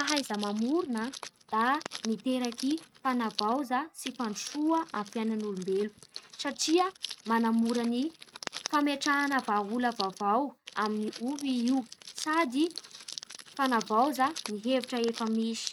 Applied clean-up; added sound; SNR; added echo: neural mask model RNNoise.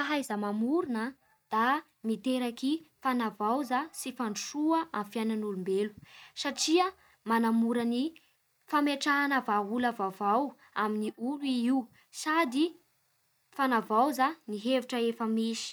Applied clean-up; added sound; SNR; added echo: none; none; none; none.